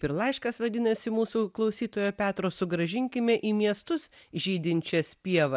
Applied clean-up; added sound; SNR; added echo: none; none; none; none.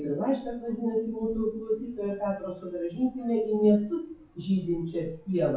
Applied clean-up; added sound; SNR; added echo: classical method WPE with log-MMSE.